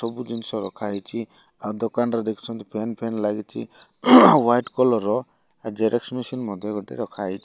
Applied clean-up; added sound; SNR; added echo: none; none; none; none.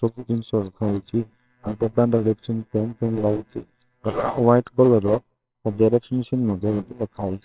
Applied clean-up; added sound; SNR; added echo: neural separator model SepFormer WHAMR!.